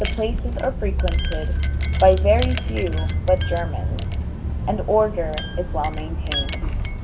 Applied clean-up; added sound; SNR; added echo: none; Wind chime; -1 dB; reverberation time 0.8 s.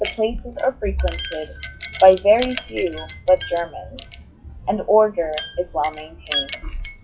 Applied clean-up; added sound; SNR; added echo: classical method WPE with log-MMSE.